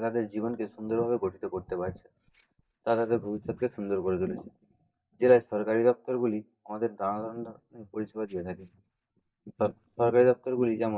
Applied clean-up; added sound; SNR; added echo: neural mask model DeepFilterNet 3.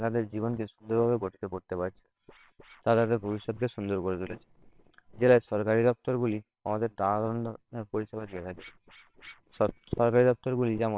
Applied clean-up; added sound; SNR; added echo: neural separator model SepFormer WHAMR!.